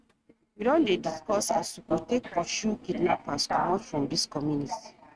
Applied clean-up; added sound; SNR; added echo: neural mask model RNNoise.